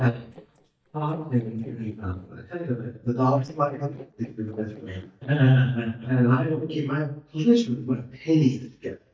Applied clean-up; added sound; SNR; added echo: neural mask model DeepFilterNet 3.